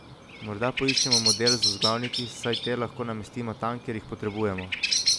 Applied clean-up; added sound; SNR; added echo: none; Bird vocalization, bird call, bird song; -1 dB; none.